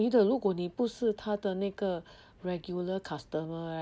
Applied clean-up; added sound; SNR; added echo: none; none; none; none.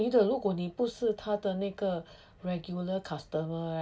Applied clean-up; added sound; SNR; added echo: none; none; none; reverberation time 0.2 s.